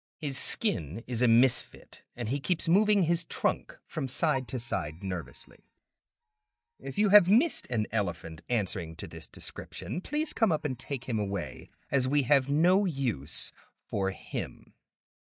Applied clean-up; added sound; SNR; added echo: neural mask model DeepFilterNet 3.